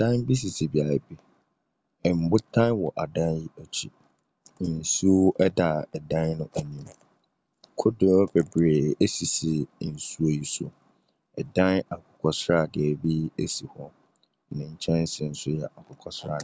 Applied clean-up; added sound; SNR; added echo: none; none; none; none.